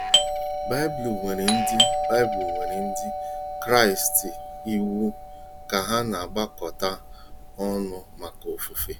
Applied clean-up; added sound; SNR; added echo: none; Doorbell; 1 dB; none.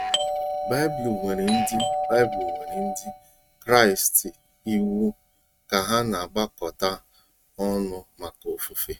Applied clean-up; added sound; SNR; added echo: neural mask model RNNoise.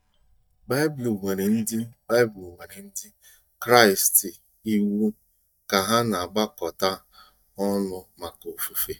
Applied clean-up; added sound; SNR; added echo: neural mask model DeepFilterNet 3.